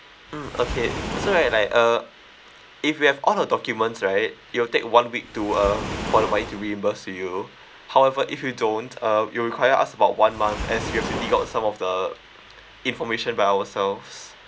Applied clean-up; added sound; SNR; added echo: none; Waves, surf; 12 dB; none.